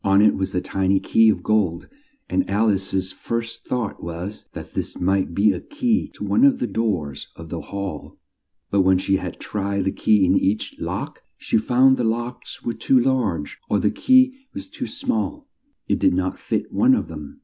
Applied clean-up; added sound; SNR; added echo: none; none; none; none.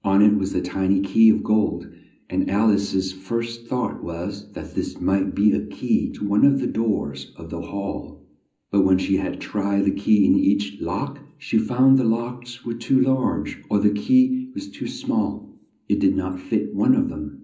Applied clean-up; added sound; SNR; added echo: none; none; none; reverberation time 0.5 s.